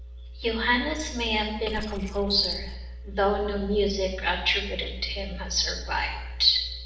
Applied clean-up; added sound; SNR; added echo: neural separator model SepFormer DNS4.